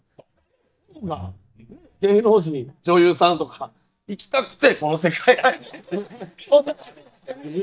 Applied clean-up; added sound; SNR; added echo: neural mask model DeepFilterNet 3.